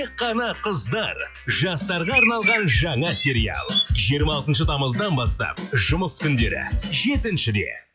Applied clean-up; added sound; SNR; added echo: classical method log-MMSE.